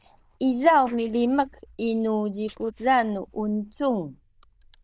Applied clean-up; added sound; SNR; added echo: neural diffusion model UNIVERSE++.